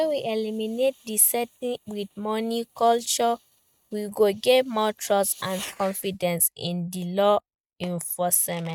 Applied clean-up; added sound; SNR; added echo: neural mask model RNNoise.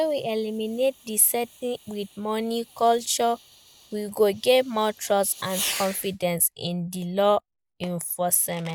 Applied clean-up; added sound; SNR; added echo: none; Fireworks; 16 dB; none.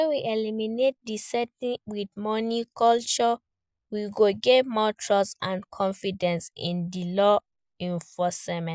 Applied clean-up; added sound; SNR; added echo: none; none; none; none.